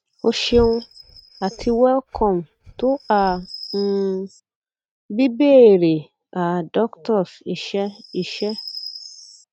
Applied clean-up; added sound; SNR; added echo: neural mask model RNNoise.